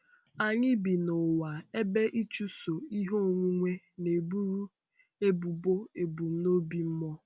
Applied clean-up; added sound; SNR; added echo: none; none; none; none.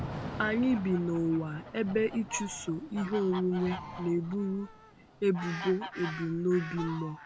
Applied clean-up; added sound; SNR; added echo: none; Fowl + Thunder / Rain; 11 dB; none.